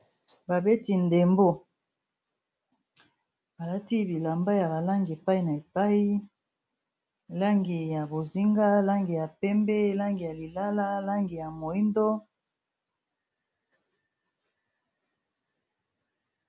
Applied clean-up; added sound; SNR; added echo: none; none; none; none.